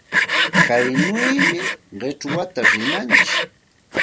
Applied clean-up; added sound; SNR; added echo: none; Sawing; -5 dB; none.